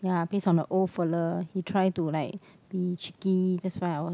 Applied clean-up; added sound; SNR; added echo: none; none; none; none.